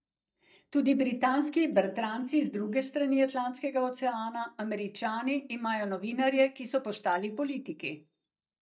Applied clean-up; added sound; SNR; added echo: neural mask model DeepFilterNet 3.